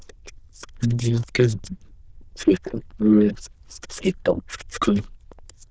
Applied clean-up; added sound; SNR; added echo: neural diffusion model UNIVERSE++.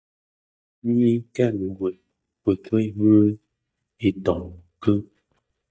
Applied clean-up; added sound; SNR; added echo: neural mask model DeepFilterNet 3.